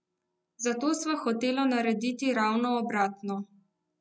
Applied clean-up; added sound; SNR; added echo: none; none; none; none.